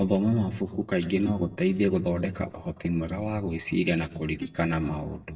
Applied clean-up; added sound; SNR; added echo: neural mask model DeepFilterNet 3.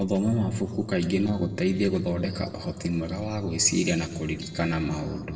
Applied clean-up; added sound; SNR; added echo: neural separator model SepFormer DNS4.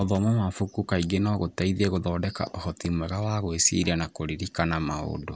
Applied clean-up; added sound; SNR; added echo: none; none; none; none.